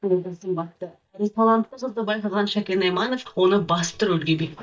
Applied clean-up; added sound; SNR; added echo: neural mask model DeepFilterNet 3.